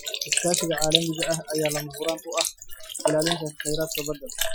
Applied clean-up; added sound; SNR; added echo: classical method Wiener filter.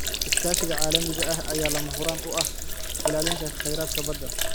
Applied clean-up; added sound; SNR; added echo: none; Sink (filling or washing); -4 dB; none.